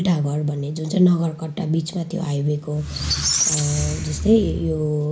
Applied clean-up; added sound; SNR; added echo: none; Squeak; 3 dB; none.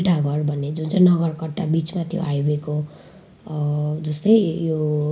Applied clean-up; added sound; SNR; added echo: none; none; none; none.